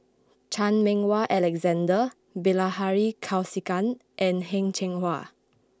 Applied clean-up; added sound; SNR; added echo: none; none; none; none.